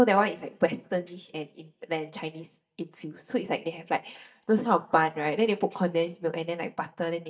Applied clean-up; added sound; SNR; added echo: neural mask model DeepFilterNet 3.